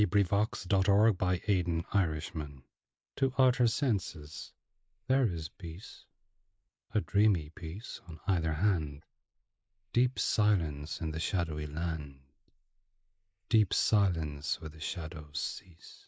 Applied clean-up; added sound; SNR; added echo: neural mask model Resemble Enhance denoiser.